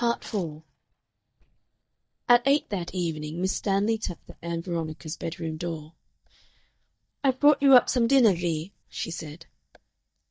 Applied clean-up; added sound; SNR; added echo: neural mask model DeepFilterNet 3.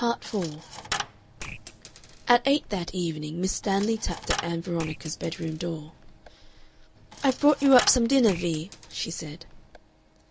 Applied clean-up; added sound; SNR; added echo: none; Coin (dropping); 12 dB; none.